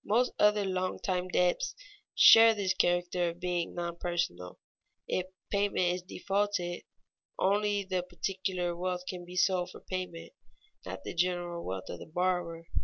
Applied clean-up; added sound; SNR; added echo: none; none; none; none.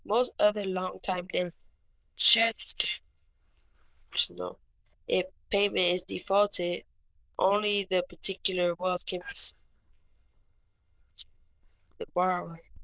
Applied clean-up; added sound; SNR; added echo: neural diffusion model UNIVERSE++.